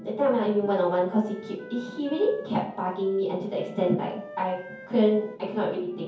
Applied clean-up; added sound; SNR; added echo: none; Wind instrument, woodwind instrument; 18 dB; reverberation time 0.6 s.